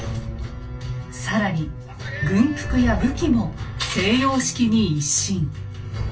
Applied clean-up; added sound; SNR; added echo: none; Electric guitar; 18 dB; reverberation time 0.2 s.